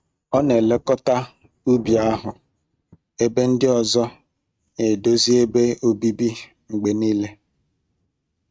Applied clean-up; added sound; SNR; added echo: neural mask model RNNoise.